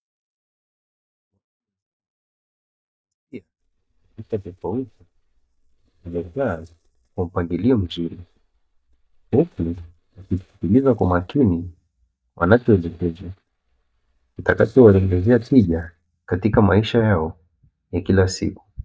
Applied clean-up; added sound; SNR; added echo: neural mask model DeepFilterNet 3.